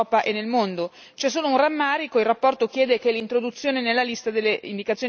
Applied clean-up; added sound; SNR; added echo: none; none; none; none.